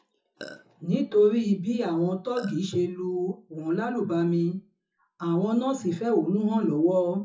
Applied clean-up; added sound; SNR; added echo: classical method WPE with log-MMSE.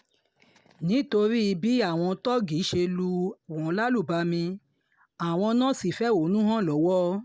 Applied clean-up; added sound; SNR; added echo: none; none; none; none.